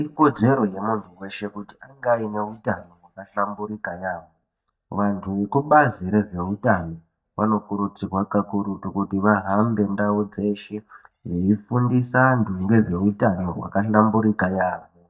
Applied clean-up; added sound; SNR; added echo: neural mask model DeepFilterNet 3.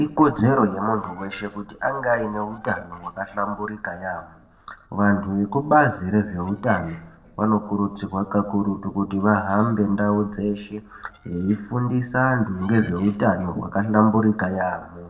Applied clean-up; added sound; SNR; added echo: neural separator model SepFormer DNS4.